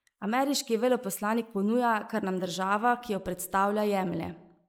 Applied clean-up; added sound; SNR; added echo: neural mask model Resemble Enhance denoiser.